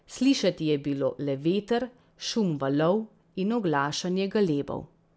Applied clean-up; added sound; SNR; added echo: none; none; none; none.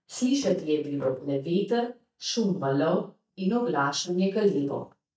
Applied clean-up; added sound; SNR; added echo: neural mask model DeepFilterNet 3.